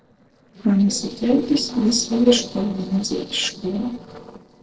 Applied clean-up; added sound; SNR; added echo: neural separator model SepFormer DNS4.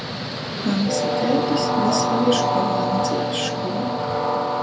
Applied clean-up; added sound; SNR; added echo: none; Train; -3 dB; reverberation time 0.3 s.